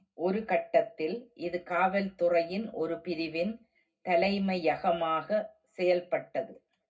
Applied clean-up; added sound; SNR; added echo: none; none; none; reverberation time 0.3 s.